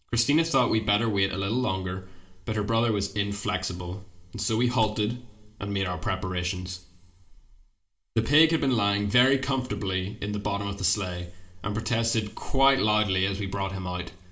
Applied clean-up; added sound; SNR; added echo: none; Wood; 15 dB; reverberation time 0.5 s.